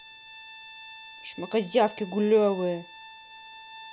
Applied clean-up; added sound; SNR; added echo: none; Bowed string instrument; 17 dB; none.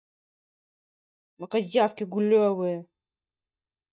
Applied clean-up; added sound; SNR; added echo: neural mask model DeepFilterNet 3.